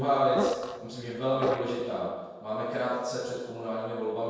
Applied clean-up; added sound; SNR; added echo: neural separator model SepFormer DNS4.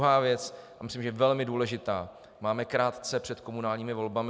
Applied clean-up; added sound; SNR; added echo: none; none; none; none.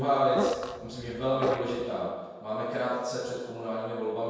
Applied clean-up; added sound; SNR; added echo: none; Fart; 5 dB; reverberation time 1.2 s.